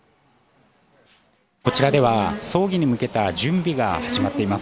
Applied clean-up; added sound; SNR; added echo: none; none; none; none.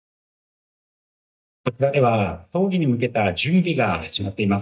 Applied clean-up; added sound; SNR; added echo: neural mask model DeepFilterNet 3.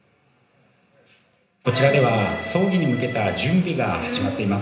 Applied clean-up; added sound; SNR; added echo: none; Accordion; 8 dB; reverberation time 0.9 s.